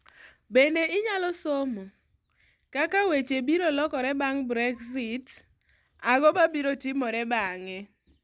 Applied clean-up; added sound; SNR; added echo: none; none; none; none.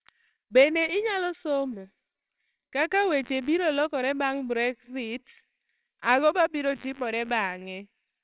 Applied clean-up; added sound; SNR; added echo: neural separator model SepFormer WHAMR!.